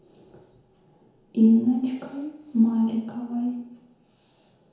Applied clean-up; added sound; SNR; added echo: none; none; none; reverberation time 1.0 s.